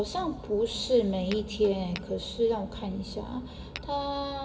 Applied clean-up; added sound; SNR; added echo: none; Tap / Glass; 18 dB; reverberation time 1.5 s.